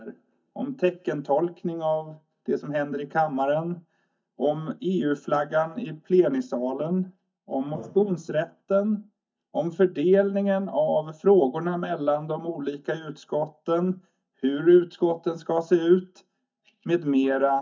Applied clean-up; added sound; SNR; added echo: neural mask model DeepFilterNet 3.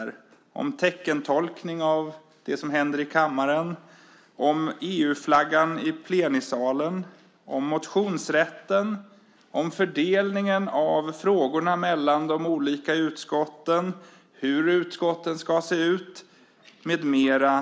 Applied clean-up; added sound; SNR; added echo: none; none; none; none.